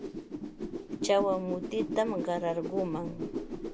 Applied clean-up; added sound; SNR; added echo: none; Whoosh, swoosh, swish; 4 dB; none.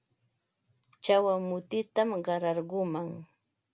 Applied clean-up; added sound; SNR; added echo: none; none; none; none.